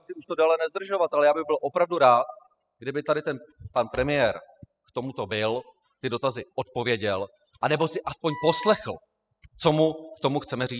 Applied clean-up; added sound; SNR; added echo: classical method spectral subtraction.